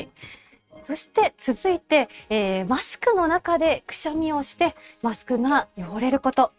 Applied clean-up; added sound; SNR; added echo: neural mask model RNNoise.